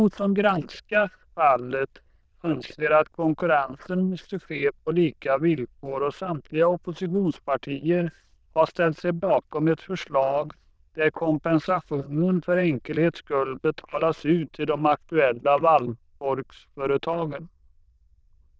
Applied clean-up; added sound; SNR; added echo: neural diffusion model UNIVERSE++.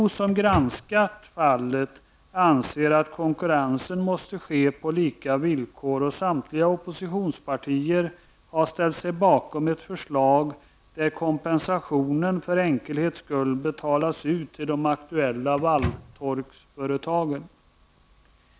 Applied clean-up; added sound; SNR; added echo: none; Microwave oven; 8 dB; none.